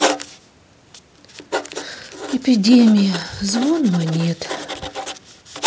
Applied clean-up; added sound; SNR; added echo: none; Writing; 8 dB; none.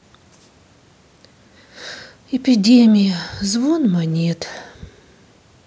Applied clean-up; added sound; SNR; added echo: none; none; none; none.